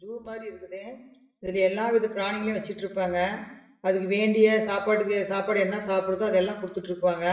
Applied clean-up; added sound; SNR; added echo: none; none; none; reverberation time 0.8 s.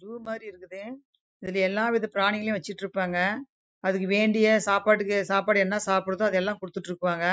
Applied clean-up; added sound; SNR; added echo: none; none; none; none.